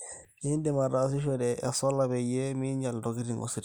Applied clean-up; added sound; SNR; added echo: neural mask model Resemble Enhance denoiser.